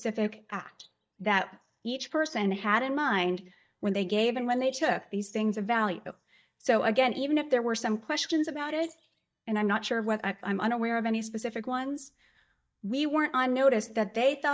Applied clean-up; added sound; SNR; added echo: neural mask model DeepFilterNet 3.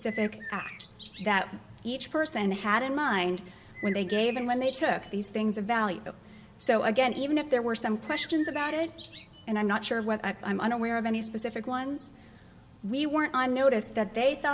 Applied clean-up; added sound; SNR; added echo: none; Bird; 14 dB; reverberation time 2.3 s.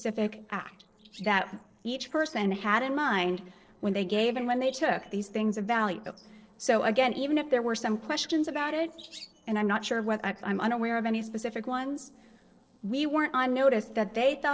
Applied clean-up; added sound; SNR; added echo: neural separator model SepFormer DNS4.